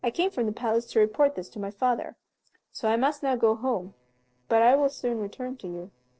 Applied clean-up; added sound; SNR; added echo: neural separator model SepFormer DNS4.